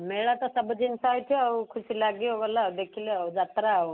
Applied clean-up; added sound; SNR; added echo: none; none; none; none.